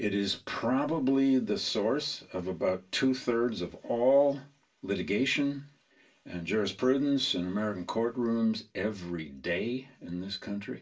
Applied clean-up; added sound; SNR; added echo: none; none; none; reverberation time 0.2 s.